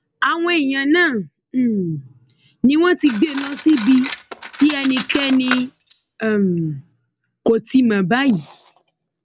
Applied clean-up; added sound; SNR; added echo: none; Cutlery, silverware; 13 dB; none.